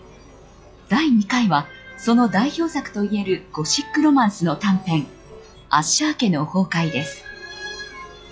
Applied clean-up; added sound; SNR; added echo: classical method log-MMSE.